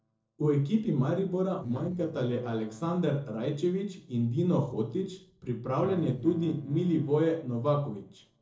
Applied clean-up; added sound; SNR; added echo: neural separator model SepFormer DNS4.